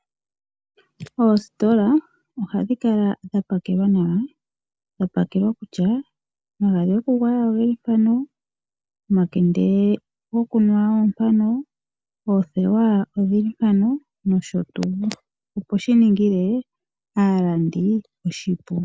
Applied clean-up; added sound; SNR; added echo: none; none; none; none.